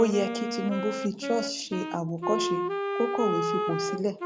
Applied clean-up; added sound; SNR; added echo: none; Wind instrument, woodwind instrument; 2 dB; none.